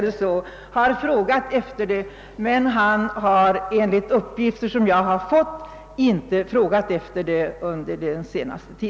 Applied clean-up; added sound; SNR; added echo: none; none; none; none.